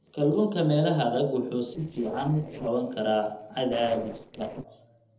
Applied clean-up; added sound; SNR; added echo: neural separator model SepFormer DNS4.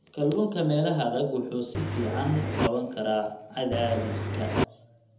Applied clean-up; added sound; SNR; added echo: none; Engine; 1 dB; reverberation time 0.8 s.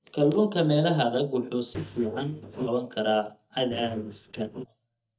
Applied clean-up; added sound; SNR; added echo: neural mask model DeepFilterNet 3.